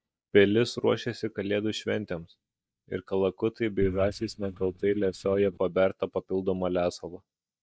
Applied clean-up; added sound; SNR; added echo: neural mask model DeepFilterNet 3.